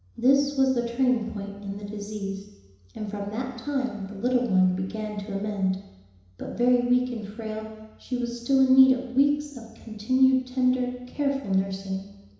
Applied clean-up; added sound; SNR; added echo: none; none; none; reverberation time 1.0 s.